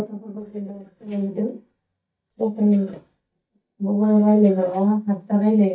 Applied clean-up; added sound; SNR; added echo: neural mask model DeepFilterNet 3.